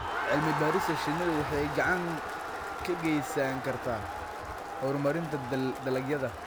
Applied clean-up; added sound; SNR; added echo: none; Crowd; 4 dB; none.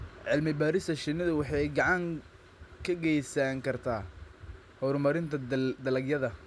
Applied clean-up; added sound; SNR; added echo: none; none; none; none.